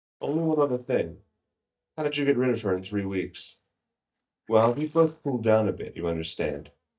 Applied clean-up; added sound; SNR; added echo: neural mask model DeepFilterNet 3.